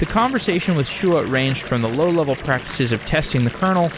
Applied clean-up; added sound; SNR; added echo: none; Fill (with liquid) / Bathtub (filling or washing) / Water tap, faucet; 14 dB; none.